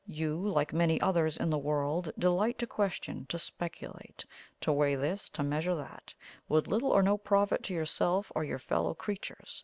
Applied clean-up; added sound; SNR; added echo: none; none; none; none.